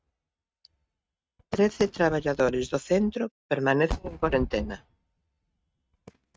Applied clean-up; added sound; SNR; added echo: neural mask model RNNoise.